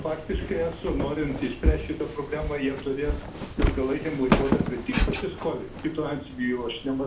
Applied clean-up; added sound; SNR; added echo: none; Walk, footsteps; 0 dB; reverberation time 0.4 s.